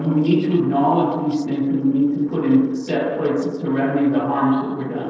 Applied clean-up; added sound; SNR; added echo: neural separator model SepFormer DNS4.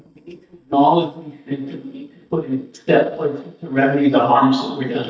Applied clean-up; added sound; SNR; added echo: neural mask model DeepFilterNet 3.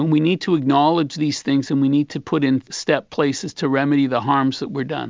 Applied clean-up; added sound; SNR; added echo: none; none; none; none.